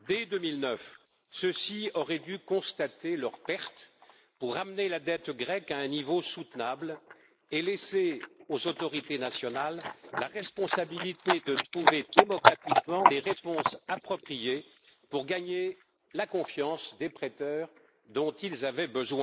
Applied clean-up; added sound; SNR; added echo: neural mask model Resemble Enhance denoiser.